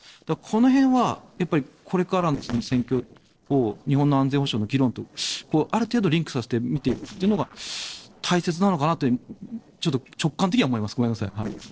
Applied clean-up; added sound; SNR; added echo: neural separator model SepFormer DNS4.